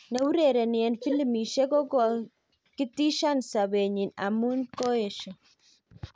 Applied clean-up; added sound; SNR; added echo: none; none; none; none.